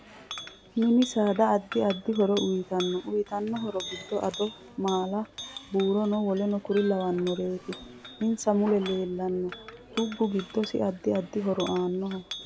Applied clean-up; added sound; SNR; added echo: none; Chink, clink; 15 dB; none.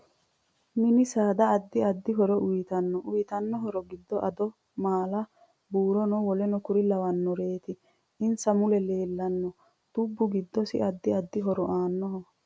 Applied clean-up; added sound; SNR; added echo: none; none; none; none.